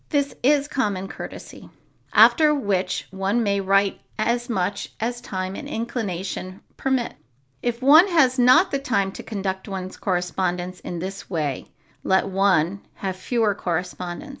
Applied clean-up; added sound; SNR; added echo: none; none; none; none.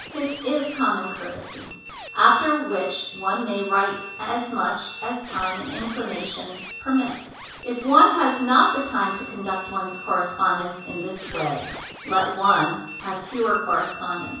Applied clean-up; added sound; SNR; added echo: none; Squeak; 13 dB; reverberation time 0.7 s.